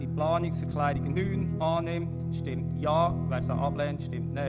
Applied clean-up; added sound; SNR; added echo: none; Guitar; -1 dB; none.